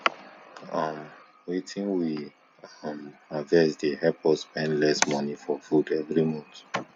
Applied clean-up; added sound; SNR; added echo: none; none; none; none.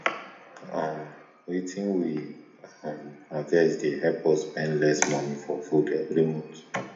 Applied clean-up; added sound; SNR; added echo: none; none; none; reverberation time 0.8 s.